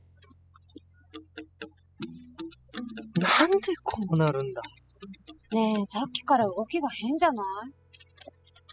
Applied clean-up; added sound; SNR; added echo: classical method spectral subtraction.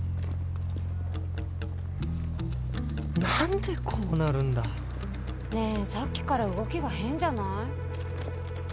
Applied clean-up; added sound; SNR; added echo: none; Musical instrument; 15 dB; none.